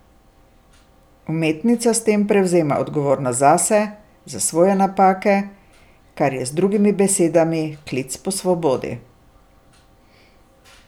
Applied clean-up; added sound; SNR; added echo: none; none; none; none.